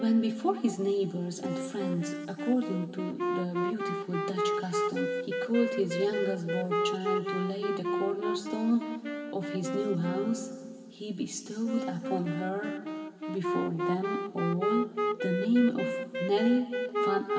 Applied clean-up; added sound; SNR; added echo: none; Wind instrument, woodwind instrument; 2 dB; reverberation time 2.2 s.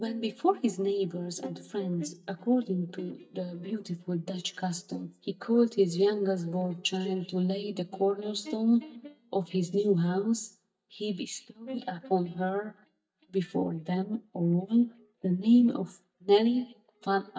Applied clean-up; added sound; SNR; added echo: neural mask model DeepFilterNet 3.